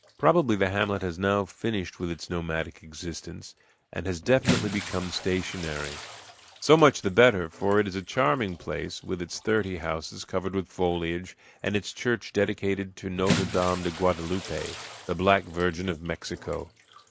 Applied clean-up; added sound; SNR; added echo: none; Bathtub (filling or washing) / Splash, splatter; 12 dB; none.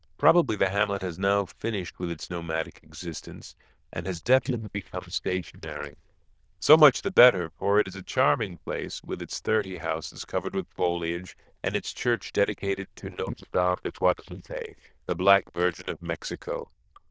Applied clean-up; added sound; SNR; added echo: neural diffusion model UNIVERSE++.